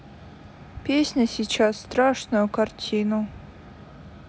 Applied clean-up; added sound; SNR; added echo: none; none; none; none.